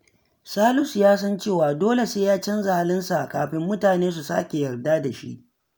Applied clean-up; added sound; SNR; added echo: none; none; none; none.